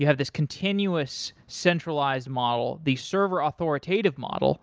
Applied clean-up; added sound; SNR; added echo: none; none; none; none.